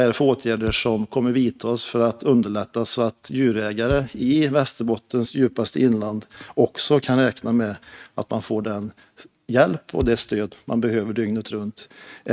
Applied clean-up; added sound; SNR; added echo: neural mask model RNNoise.